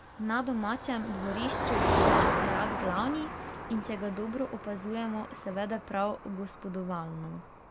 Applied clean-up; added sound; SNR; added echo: none; Motor vehicle (road); -1 dB; none.